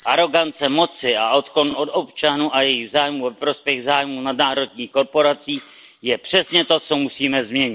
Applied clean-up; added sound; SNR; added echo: none; Bicycle bell; 20 dB; none.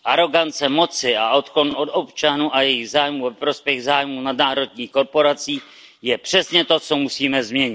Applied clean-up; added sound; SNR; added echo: none; none; none; none.